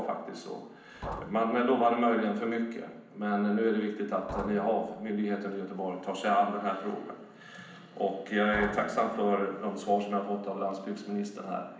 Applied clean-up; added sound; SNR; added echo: none; Liquid; 15 dB; reverberation time 0.8 s.